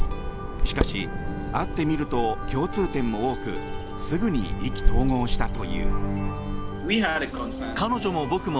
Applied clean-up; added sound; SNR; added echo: none; Bird vocalization, bird call, bird song; 0 dB; none.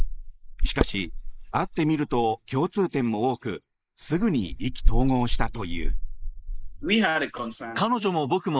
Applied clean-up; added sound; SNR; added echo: neural mask model Resemble Enhance denoiser.